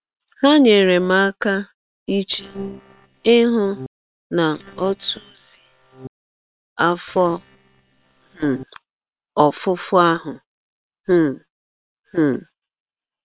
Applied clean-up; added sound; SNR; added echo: neural separator model SepFormer WHAM!.